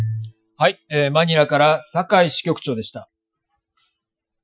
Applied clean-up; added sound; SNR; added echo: classical method Wiener filter.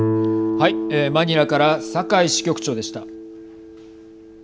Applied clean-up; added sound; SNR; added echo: none; Guitar; 4 dB; none.